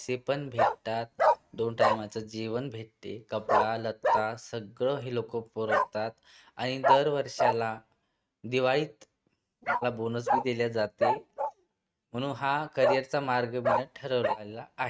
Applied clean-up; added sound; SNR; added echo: neural mask model RNNoise.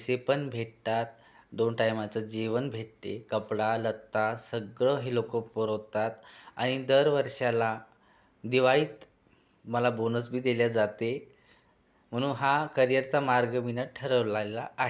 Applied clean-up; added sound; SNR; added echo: none; none; none; none.